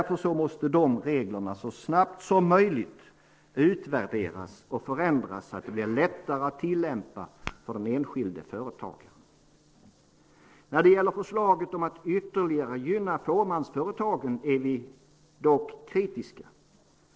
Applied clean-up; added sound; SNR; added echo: neural separator model SepFormer DNS4.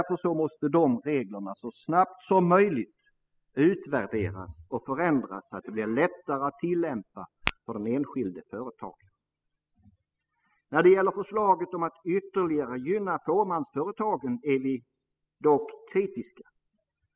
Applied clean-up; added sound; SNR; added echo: classical method spectral subtraction.